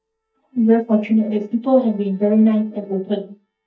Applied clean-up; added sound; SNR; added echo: neural mask model DeepFilterNet 3.